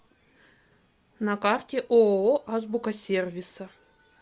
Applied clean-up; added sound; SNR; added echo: none; none; none; none.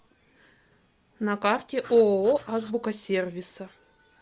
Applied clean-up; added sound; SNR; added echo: none; Writing; 19 dB; none.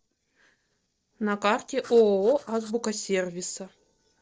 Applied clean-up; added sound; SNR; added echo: neural separator model SepFormer DNS4.